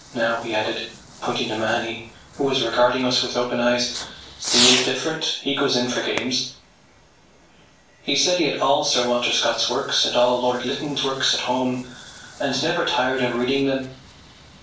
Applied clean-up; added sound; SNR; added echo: none; Fireworks; 9 dB; reverberation time 0.3 s.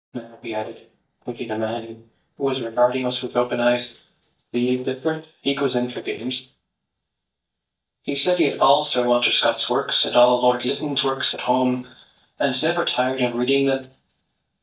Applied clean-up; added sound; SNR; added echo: neural mask model DeepFilterNet 3.